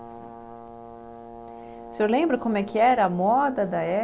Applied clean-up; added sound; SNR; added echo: none; Brass instrument; 16 dB; none.